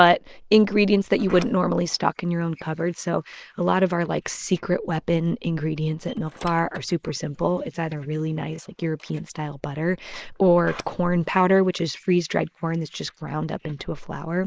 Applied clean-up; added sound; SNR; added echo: neural mask model Resemble Enhance denoiser.